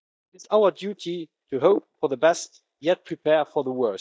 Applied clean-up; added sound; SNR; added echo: neural mask model DeepFilterNet 3.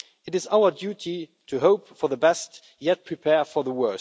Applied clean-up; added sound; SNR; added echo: none; none; none; none.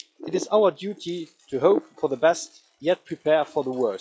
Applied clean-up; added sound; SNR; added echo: classical method log-MMSE.